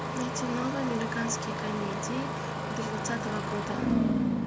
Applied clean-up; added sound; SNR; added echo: none; Engine starting; -4 dB; none.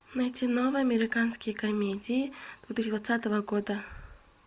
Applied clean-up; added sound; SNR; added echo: none; none; none; none.